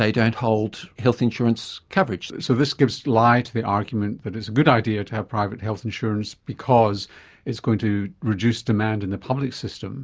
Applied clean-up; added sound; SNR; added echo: none; none; none; none.